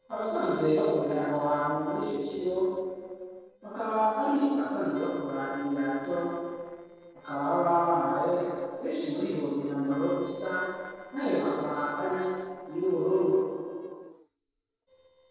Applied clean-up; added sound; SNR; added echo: neural separator model SepFormer DNS4.